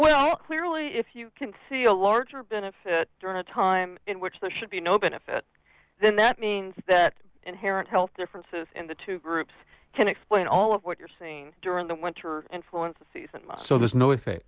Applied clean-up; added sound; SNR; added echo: none; none; none; none.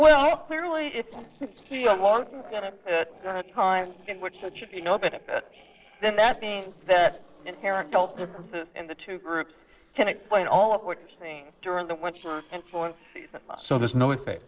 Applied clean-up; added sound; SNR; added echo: neural separator model SepFormer DNS4.